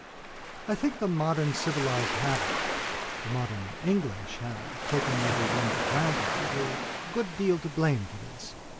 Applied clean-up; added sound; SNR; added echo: none; Waves, surf; 2 dB; none.